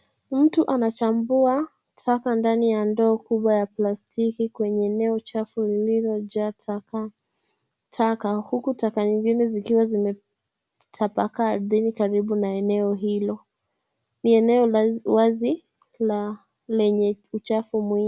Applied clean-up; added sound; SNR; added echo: none; none; none; none.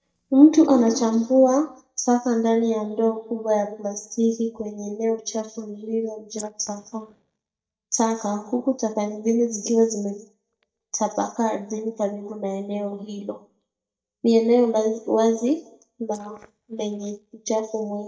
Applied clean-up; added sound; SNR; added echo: neural mask model DeepFilterNet 3.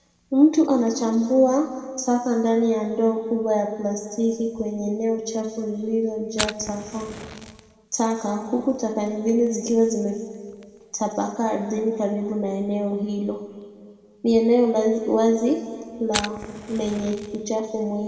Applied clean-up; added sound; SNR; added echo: none; Fire; 18 dB; reverberation time 1.8 s.